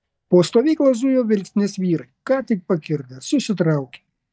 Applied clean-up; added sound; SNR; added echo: neural mask model DeepFilterNet 3.